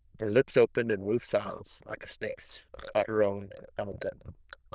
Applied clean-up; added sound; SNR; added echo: neural diffusion model UNIVERSE++.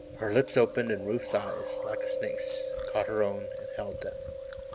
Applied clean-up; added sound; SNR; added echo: none; Chewing, mastication; 4 dB; none.